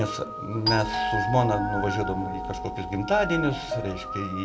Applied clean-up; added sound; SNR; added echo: none; Doorbell; 5 dB; reverberation time 1.3 s.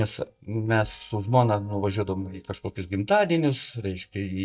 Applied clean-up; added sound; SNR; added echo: neural mask model DeepFilterNet 3.